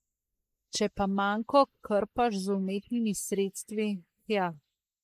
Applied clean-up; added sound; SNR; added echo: neural mask model Resemble Enhance denoiser.